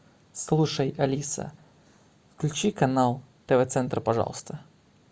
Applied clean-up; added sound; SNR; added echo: none; none; none; none.